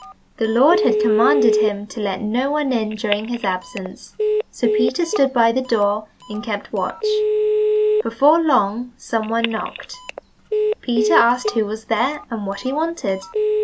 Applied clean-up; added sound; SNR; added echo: none; Telephone; 2 dB; none.